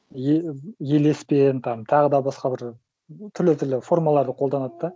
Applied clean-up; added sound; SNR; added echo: none; none; none; none.